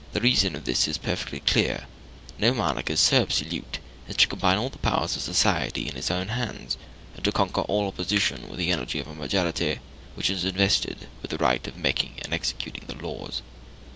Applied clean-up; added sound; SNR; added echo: none; none; none; none.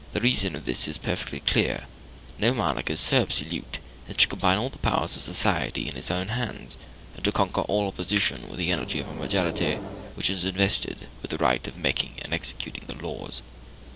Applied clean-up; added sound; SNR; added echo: none; Microwave oven; 9 dB; none.